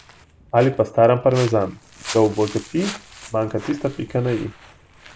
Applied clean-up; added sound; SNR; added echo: none; Walk, footsteps; 17 dB; none.